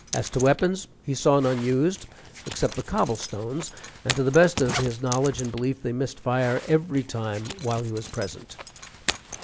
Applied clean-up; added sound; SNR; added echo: none; Zipper (clothing); 12 dB; none.